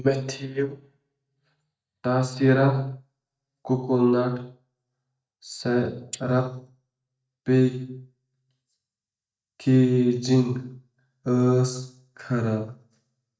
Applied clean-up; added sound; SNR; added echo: neural mask model DeepFilterNet 3.